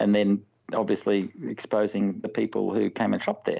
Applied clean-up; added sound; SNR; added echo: none; none; none; none.